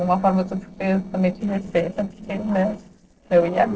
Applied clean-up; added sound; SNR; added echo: neural separator model SepFormer DNS4.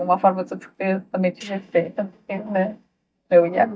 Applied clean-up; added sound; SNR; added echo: neural mask model DeepFilterNet 3.